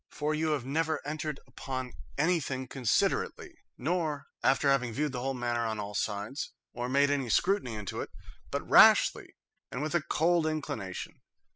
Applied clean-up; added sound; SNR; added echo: classical method spectral subtraction.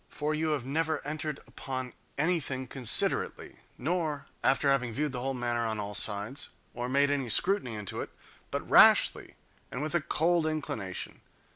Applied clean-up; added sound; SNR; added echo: none; none; none; none.